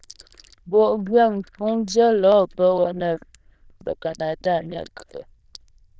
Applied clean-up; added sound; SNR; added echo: neural diffusion model UNIVERSE++.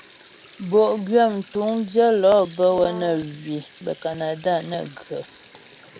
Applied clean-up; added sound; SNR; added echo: none; Sink (filling or washing) + Brass instrument; 20 dB; none.